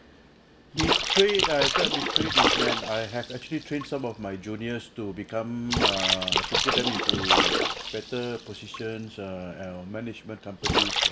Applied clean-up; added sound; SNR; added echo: none; Splash, splatter; -4 dB; none.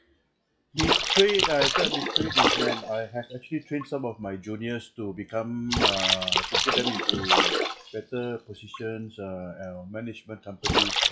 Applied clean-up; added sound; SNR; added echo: classical method log-MMSE.